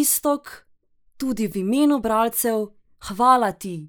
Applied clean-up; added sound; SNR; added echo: neural mask model Resemble Enhance denoiser.